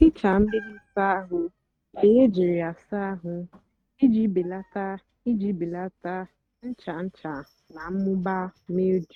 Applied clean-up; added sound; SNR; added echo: neural mask model RNNoise.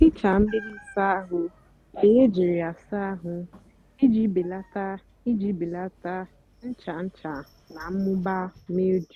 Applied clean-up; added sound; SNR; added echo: none; Meow; 17 dB; none.